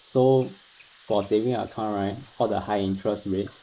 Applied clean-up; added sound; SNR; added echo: neural mask model Resemble Enhance denoiser.